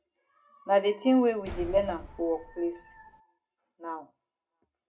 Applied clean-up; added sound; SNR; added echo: none; Slam; 13 dB; reverberation time 0.2 s.